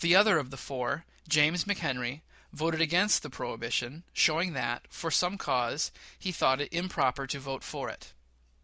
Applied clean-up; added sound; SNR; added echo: none; none; none; none.